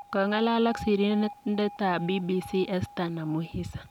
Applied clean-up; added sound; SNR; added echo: none; Alarm; 17 dB; none.